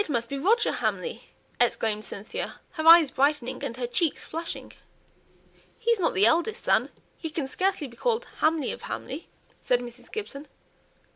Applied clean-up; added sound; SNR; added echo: none; none; none; none.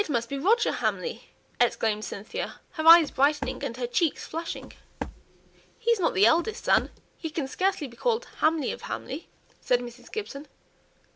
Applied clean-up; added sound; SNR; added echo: none; Walk, footsteps; 12 dB; none.